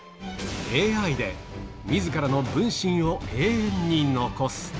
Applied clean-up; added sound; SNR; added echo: none; none; none; none.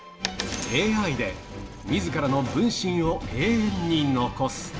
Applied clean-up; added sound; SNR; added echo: none; Coin (dropping); 14 dB; reverberation time 1.3 s.